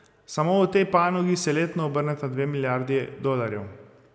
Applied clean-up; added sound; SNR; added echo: none; none; none; none.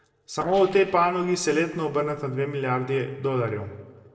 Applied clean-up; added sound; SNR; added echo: neural separator model SepFormer DNS4.